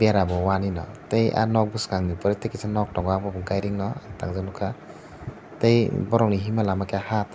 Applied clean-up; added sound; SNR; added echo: none; none; none; none.